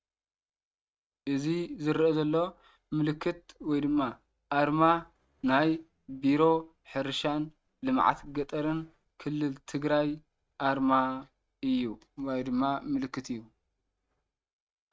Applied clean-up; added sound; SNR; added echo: neural mask model RNNoise.